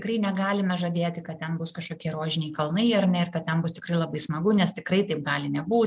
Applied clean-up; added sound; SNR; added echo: none; none; none; none.